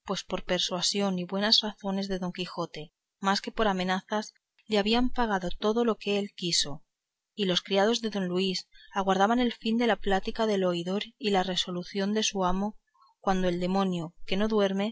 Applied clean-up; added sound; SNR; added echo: none; none; none; none.